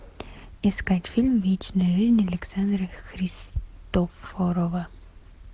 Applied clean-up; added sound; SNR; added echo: none; none; none; none.